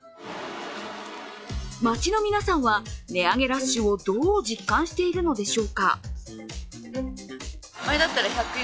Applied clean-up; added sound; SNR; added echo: classical method log-MMSE.